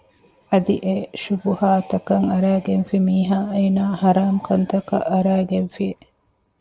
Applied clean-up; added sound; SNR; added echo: none; none; none; none.